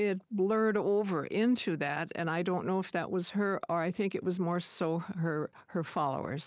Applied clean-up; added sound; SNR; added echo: none; none; none; none.